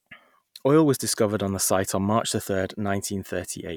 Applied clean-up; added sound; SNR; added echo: none; none; none; none.